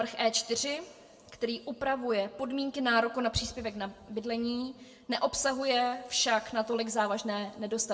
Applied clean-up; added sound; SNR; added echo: none; none; none; reverberation time 1.1 s.